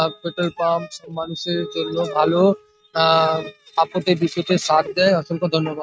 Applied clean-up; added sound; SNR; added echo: neural mask model RNNoise.